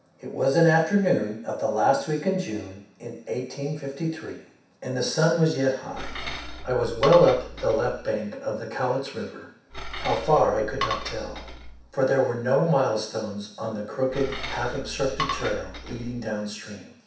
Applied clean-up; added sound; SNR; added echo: none; Cutlery, silverware / Dishes, pots, and pans; 8 dB; reverberation time 0.7 s.